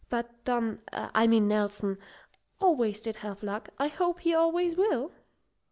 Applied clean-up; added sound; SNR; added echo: none; none; none; none.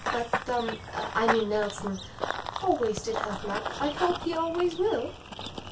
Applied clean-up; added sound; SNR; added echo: none; Run / Bird vocalization, bird call, bird song; 5 dB; reverberation time 0.2 s.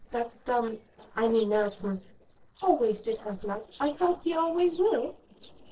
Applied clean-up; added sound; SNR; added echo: neural separator model SepFormer DNS4.